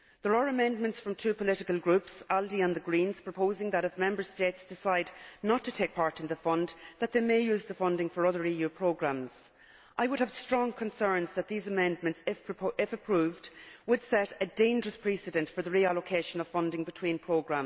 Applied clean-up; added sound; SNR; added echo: none; none; none; none.